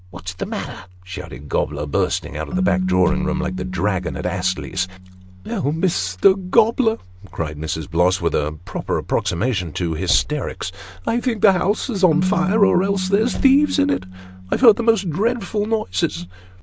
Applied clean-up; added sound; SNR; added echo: none; Keyboard (musical) + Slam / Car; 9 dB; none.